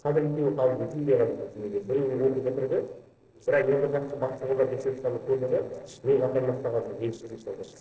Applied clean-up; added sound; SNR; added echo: neural separator model SepFormer DNS4.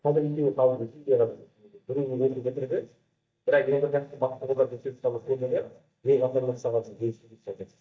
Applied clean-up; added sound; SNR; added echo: neural mask model DeepFilterNet 3.